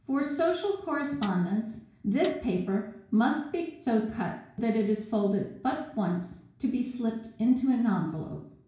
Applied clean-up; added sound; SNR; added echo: none; Snare drum; 19 dB; reverberation time 0.6 s.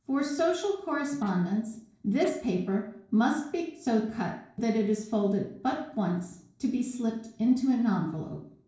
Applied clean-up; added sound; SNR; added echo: neural separator model SepFormer DNS4.